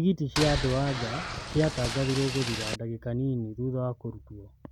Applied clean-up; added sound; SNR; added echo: none; Boat, Water vehicle; 4 dB; none.